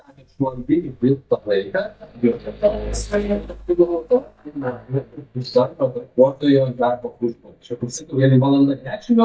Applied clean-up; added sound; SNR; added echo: neural mask model DeepFilterNet 3.